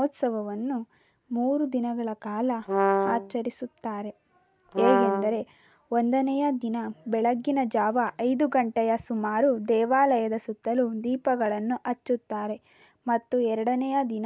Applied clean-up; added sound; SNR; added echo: none; Brass instrument; -1 dB; none.